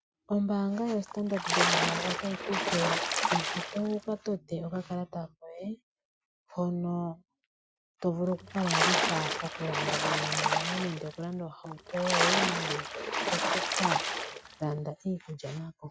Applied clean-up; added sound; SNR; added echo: none; Splash, splatter; -3 dB; none.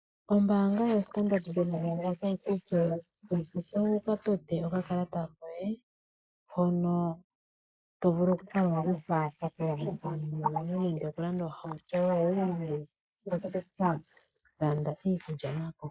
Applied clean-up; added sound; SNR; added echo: neural mask model Resemble Enhance denoiser.